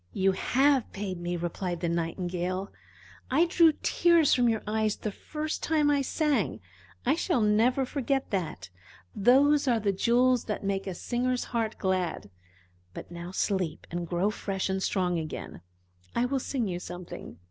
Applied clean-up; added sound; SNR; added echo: none; none; none; none.